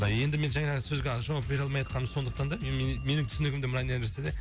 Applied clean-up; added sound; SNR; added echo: none; Sliding door + Telephone; 17 dB; none.